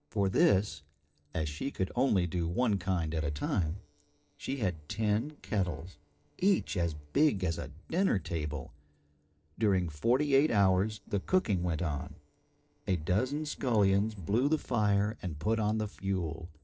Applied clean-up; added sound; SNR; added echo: neural separator model SepFormer DNS4.